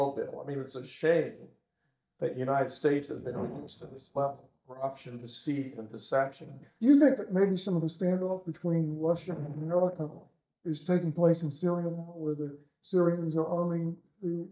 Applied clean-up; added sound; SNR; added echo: neural mask model DeepFilterNet 3.